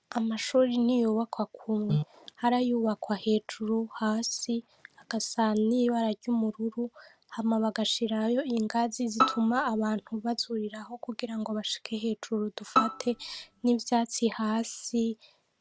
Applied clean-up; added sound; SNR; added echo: none; Bowed string instrument; 3 dB; none.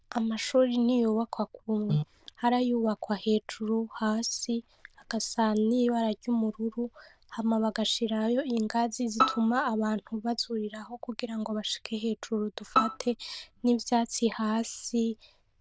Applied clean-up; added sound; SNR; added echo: neural diffusion model UNIVERSE++.